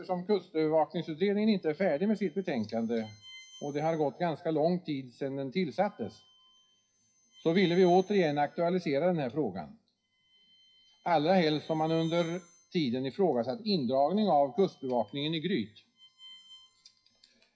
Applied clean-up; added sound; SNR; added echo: classical method WPE with log-MMSE.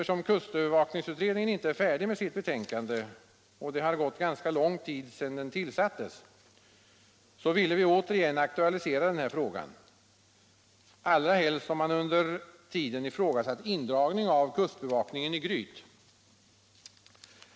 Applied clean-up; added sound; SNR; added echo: none; none; none; none.